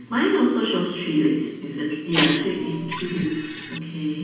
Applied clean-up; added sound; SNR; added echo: none; Printer; 5 dB; reverberation time 1.2 s.